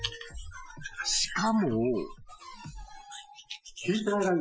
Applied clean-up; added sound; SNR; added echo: classical method Wiener filter.